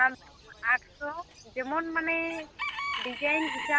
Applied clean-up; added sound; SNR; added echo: none; Bird / Chicken, rooster; 8 dB; none.